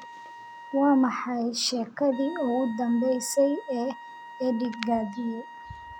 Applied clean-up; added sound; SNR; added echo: none; Wind instrument, woodwind instrument; 17 dB; none.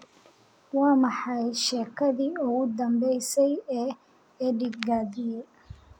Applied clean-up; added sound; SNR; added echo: none; none; none; none.